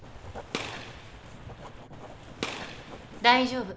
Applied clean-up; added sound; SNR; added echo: none; Writing + Gunshot, gunfire; 9 dB; none.